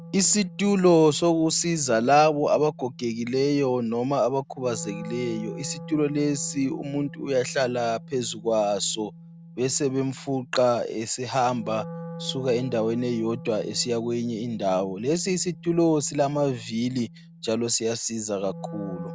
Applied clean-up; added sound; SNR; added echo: none; Wind instrument, woodwind instrument; 16 dB; none.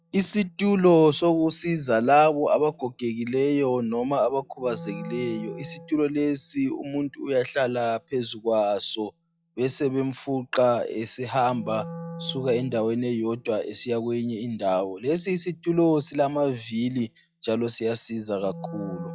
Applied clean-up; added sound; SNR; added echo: classical method log-MMSE.